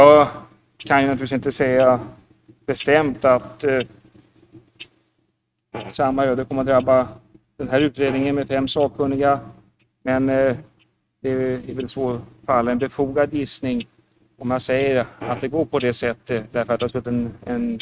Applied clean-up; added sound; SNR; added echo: neural mask model RNNoise.